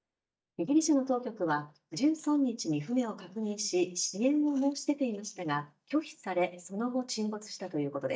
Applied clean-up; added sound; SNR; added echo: neural mask model DeepFilterNet 3.